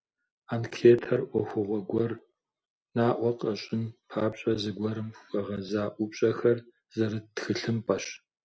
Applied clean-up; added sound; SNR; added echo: none; none; none; none.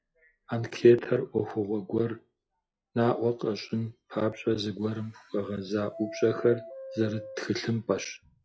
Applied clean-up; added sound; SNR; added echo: classical method log-MMSE.